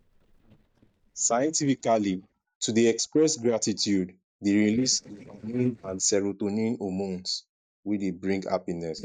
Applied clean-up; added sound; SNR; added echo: neural mask model DeepFilterNet 3.